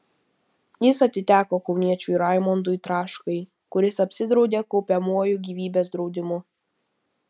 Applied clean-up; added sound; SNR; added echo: none; none; none; none.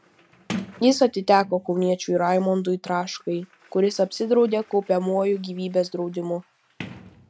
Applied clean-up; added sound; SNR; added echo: none; Sliding door; 18 dB; none.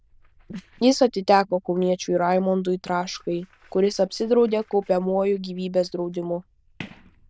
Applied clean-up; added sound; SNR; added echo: neural diffusion model UNIVERSE++.